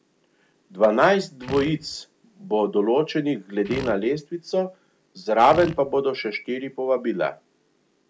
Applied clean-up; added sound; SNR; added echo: none; Fart; 12 dB; none.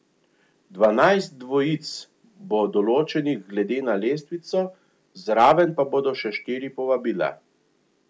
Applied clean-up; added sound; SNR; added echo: none; none; none; none.